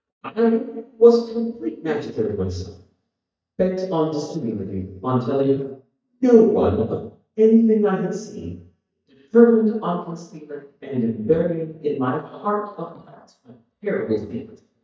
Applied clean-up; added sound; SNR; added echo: neural mask model DeepFilterNet 3.